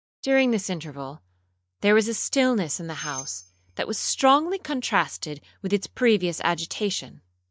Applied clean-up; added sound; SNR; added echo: neural mask model DeepFilterNet 3.